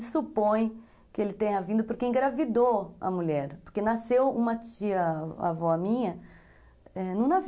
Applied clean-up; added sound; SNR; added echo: none; none; none; none.